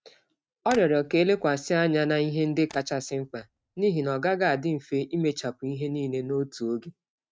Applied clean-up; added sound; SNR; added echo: neural mask model RNNoise.